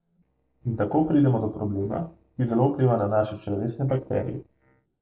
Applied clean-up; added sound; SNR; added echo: neural separator model SepFormer DNS4.